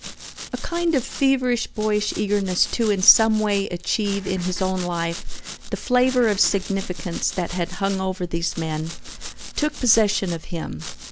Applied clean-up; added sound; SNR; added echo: none; Engine / Car + Domestic sounds, home sounds; 15 dB; none.